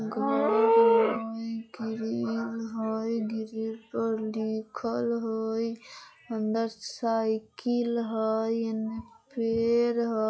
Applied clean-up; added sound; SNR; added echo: classical method log-MMSE.